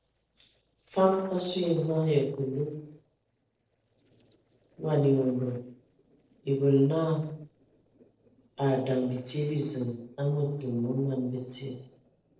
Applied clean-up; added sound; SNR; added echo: neural separator model SepFormer DNS4.